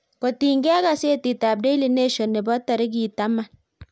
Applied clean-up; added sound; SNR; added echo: none; none; none; none.